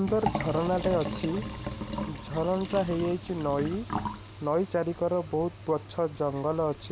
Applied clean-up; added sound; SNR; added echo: none; Liquid; 8 dB; none.